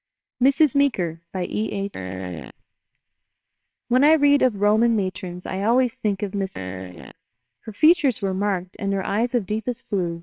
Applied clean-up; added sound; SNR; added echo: neural separator model SepFormer WHAMR!.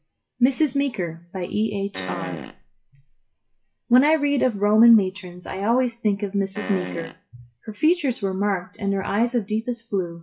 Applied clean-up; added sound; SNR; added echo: classical method WPE with log-MMSE.